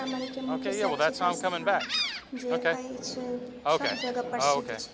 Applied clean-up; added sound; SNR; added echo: none; Gull, seagull; -4 dB; none.